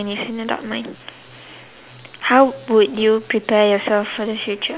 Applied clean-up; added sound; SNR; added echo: none; none; none; none.